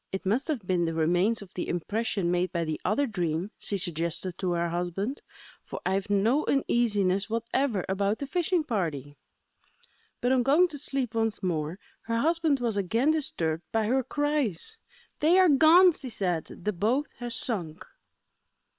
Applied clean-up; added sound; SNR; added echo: neural separator model SepFormer WHAM!.